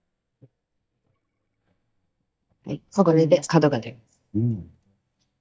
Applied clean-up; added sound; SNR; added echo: neural mask model DeepFilterNet 3.